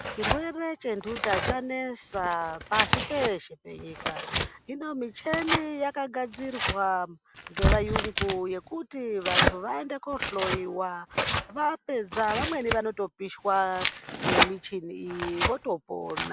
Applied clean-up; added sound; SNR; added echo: none; Tearing; -1 dB; none.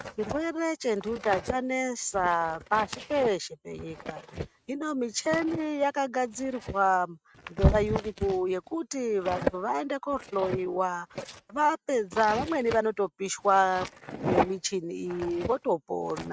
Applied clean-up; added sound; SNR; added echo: neural mask model RNNoise.